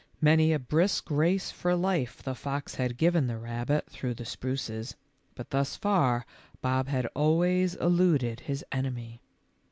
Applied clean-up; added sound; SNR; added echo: none; none; none; none.